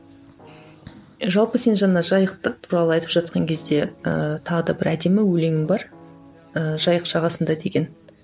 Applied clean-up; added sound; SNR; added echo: none; none; none; none.